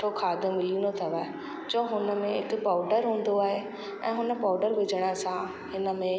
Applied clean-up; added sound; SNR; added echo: none; none; none; none.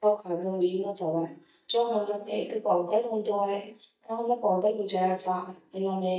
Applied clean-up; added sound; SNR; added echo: neural mask model DeepFilterNet 3.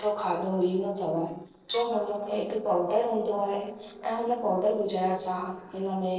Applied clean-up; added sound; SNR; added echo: neural separator model SepFormer DNS4.